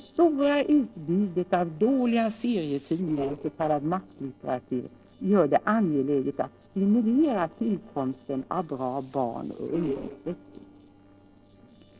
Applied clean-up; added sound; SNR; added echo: neural separator model SepFormer DNS4.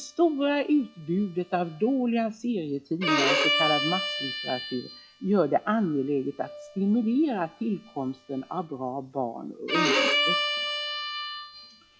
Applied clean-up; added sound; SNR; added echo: classical method log-MMSE.